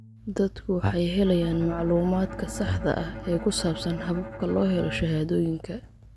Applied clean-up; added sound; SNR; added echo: none; Bowed string instrument; 14 dB; none.